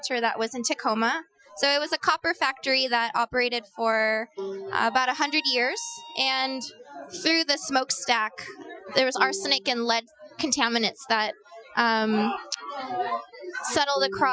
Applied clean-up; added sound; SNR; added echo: classical method Wiener filter.